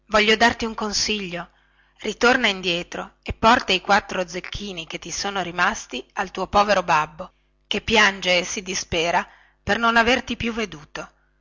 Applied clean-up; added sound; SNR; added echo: none; none; none; none.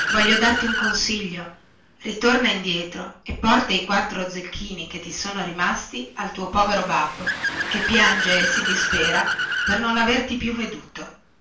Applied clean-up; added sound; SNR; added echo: none; Accelerating, revving, vroom / Car; 4 dB; reverberation time 0.4 s.